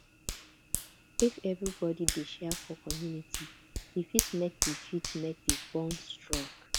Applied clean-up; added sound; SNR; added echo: none; Hands; 2 dB; none.